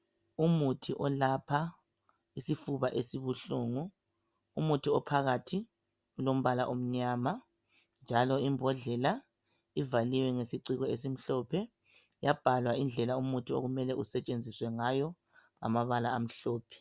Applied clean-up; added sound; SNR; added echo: none; none; none; none.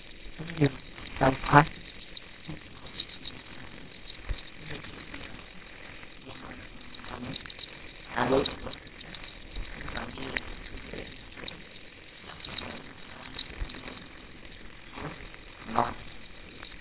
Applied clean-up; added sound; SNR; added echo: neural separator model SepFormer WHAMR!.